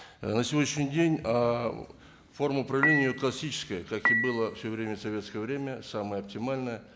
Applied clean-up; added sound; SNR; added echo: none; Dishes, pots, and pans / Chink, clink; 1 dB; none.